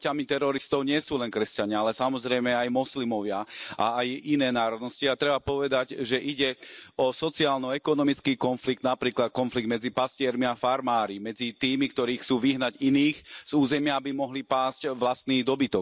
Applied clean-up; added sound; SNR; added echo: none; none; none; none.